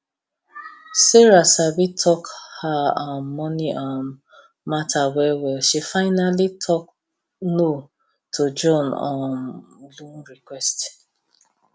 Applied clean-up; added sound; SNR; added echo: none; none; none; none.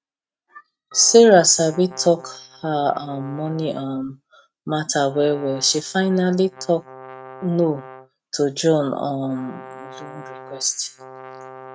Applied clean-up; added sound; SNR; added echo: neural mask model RNNoise.